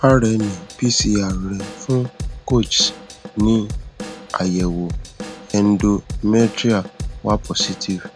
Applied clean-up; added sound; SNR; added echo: none; Drum / Drum kit; 11 dB; none.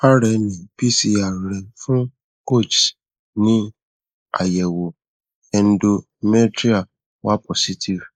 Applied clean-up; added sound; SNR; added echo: neural mask model Resemble Enhance denoiser.